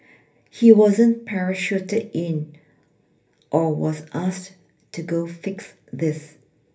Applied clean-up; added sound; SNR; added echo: none; none; none; reverberation time 0.3 s.